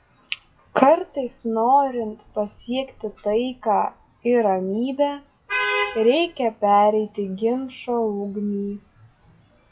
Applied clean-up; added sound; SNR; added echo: classical method WPE with log-MMSE.